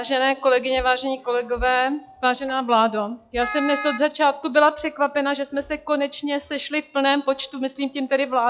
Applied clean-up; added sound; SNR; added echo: classical method log-MMSE.